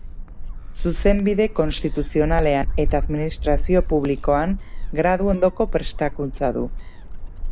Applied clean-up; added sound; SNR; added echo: none; Gull, seagull; 3 dB; none.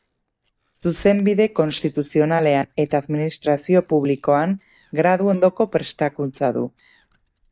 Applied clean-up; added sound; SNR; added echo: neural mask model DeepFilterNet 3.